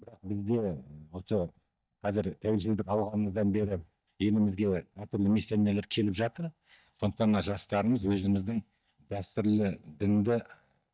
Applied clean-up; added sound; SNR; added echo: neural mask model DeepFilterNet 3.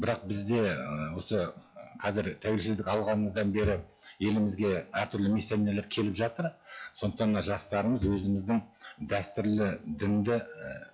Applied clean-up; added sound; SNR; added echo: classical method log-MMSE.